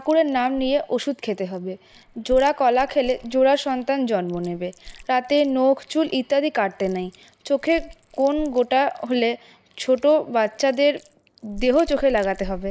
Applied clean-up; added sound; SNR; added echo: neural mask model Resemble Enhance denoiser.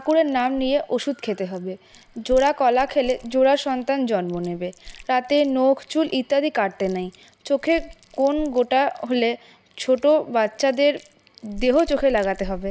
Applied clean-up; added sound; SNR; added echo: none; Chewing, mastication; 19 dB; none.